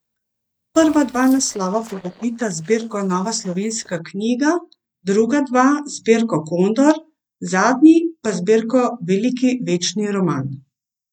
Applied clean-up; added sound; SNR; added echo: neural mask model DeepFilterNet 3.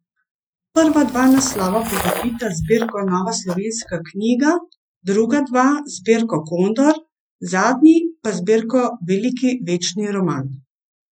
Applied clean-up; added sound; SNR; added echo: classical method Wiener filter.